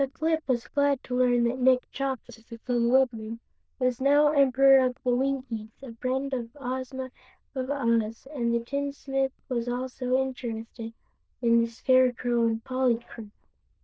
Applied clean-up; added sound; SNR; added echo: neural diffusion model UNIVERSE++.